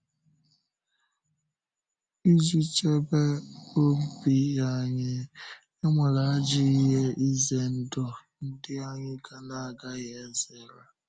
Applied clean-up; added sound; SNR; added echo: none; none; none; none.